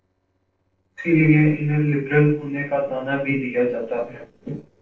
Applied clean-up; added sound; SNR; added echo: neural separator model SepFormer DNS4.